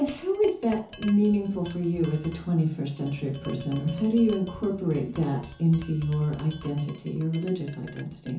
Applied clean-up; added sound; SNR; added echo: none; Tap; 16 dB; reverberation time 0.6 s.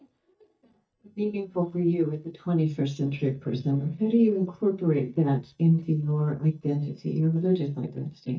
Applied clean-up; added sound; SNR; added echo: neural mask model DeepFilterNet 3.